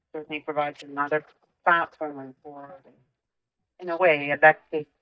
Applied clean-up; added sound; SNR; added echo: neural mask model DeepFilterNet 3.